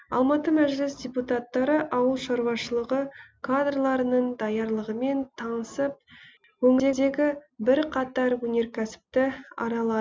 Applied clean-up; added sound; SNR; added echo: none; none; none; none.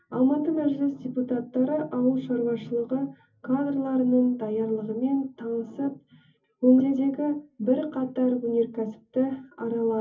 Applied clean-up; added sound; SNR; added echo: none; none; none; reverberation time 0.3 s.